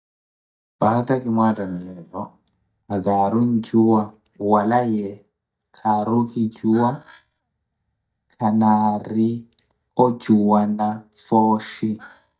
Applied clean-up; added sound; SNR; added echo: neural mask model DeepFilterNet 3.